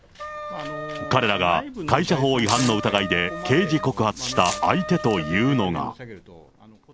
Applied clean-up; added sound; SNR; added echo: none; Tearing + Wind instrument, woodwind instrument; 10 dB; none.